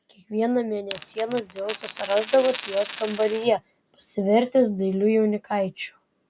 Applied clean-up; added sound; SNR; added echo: none; Coin (dropping); 13 dB; none.